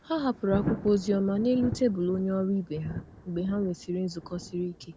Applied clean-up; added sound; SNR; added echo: none; Thunder; 10 dB; none.